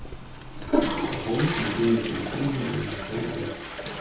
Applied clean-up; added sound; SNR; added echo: none; Toilet flush / Water; 1 dB; reverberation time 0.9 s.